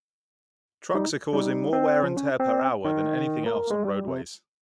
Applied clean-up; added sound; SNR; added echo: neural mask model RNNoise.